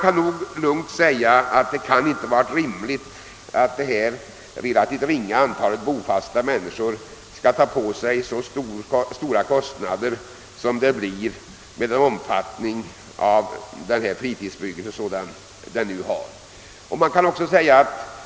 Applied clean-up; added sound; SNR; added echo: none; none; none; none.